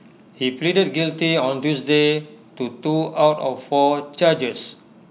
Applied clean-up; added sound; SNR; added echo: none; none; none; none.